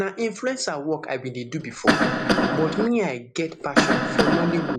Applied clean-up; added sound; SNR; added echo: none; Cough; -4 dB; none.